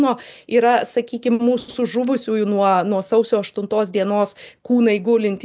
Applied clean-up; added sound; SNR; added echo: none; none; none; none.